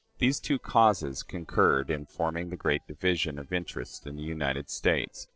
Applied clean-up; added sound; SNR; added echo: neural separator model SepFormer DNS4.